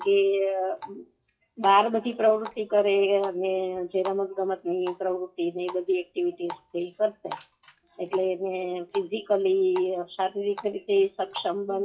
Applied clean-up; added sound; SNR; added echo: classical method WPE with log-MMSE.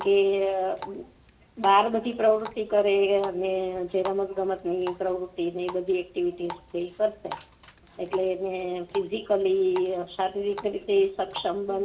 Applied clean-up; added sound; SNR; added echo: none; Water tap, faucet; 18 dB; reverberation time 0.4 s.